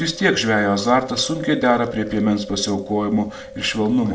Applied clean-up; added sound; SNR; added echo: none; Chewing, mastication; 15 dB; reverberation time 0.3 s.